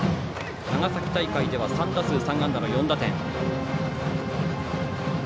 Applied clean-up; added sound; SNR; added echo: none; none; none; none.